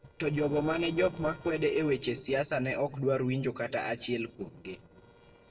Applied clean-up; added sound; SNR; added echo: neural separator model SepFormer DNS4.